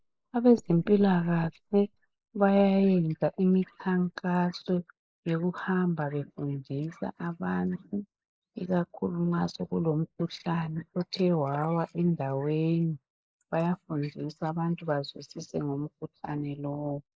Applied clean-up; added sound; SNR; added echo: neural mask model Resemble Enhance denoiser.